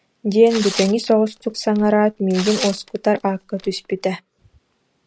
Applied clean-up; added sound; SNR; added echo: none; Tearing; 13 dB; none.